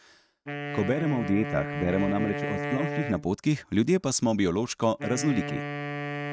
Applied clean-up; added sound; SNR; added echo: neural mask model RNNoise.